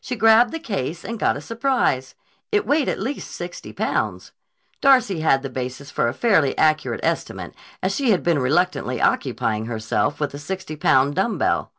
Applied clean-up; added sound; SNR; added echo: none; none; none; none.